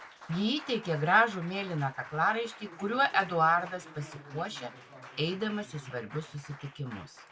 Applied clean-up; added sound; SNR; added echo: none; Applause; 17 dB; none.